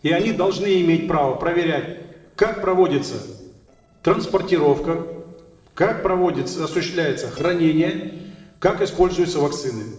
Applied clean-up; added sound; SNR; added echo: neural separator model SepFormer DNS4.